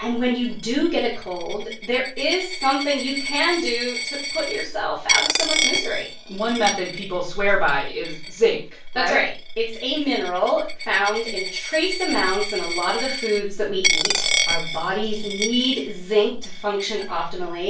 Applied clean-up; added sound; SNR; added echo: none; Coin (dropping); 5 dB; reverberation time 0.3 s.